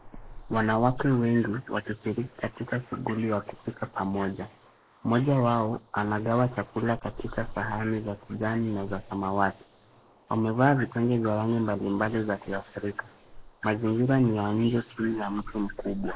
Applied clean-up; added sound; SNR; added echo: neural mask model Resemble Enhance denoiser.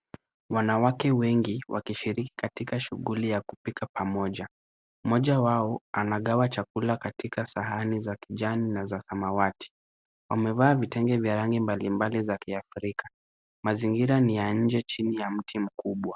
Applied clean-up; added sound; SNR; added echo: none; none; none; none.